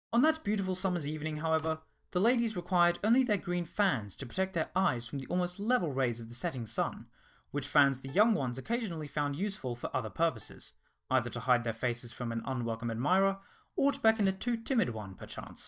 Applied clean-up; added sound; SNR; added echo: neural mask model DeepFilterNet 3.